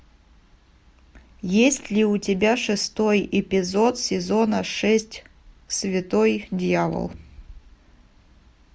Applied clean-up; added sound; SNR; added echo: none; none; none; none.